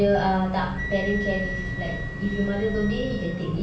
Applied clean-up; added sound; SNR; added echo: none; Wind instrument, woodwind instrument; 11 dB; reverberation time 0.3 s.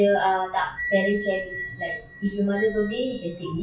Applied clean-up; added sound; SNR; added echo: classical method WPE with log-MMSE.